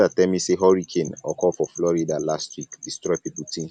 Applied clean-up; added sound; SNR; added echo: none; none; none; none.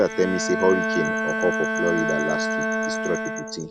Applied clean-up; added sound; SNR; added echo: none; Bowed string instrument; 0 dB; none.